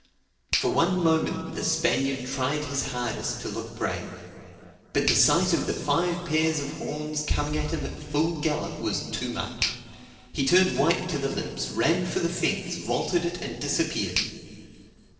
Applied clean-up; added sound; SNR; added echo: neural separator model SepFormer DNS4.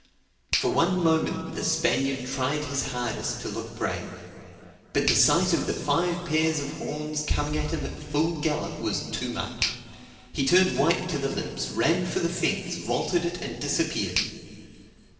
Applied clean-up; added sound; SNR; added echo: none; Finger snapping; 13 dB; reverberation time 2.4 s.